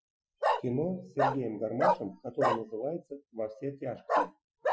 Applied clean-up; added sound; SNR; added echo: classical method Wiener filter.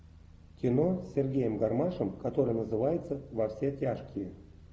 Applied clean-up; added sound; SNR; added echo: none; none; none; none.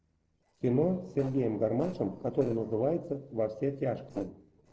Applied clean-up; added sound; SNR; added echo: neural separator model SepFormer DNS4.